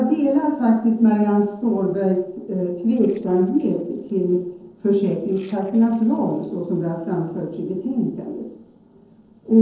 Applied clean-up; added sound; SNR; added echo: neural separator model SepFormer DNS4.